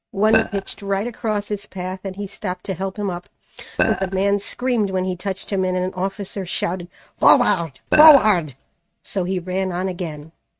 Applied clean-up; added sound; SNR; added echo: neural mask model RNNoise.